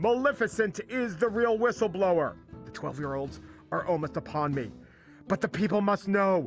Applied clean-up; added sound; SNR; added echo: none; none; none; none.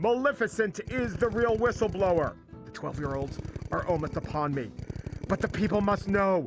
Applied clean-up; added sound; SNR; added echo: none; Drill; 9 dB; none.